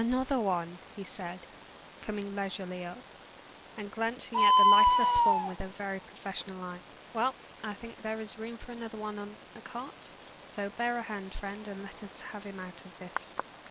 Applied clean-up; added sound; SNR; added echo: none; Bird; -3 dB; none.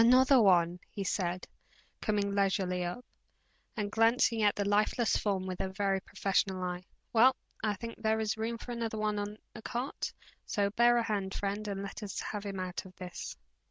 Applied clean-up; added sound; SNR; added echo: none; none; none; none.